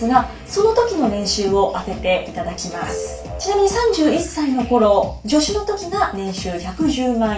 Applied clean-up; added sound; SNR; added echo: none; none; none; reverberation time 0.3 s.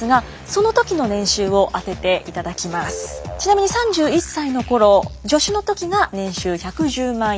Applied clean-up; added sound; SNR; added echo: none; none; none; none.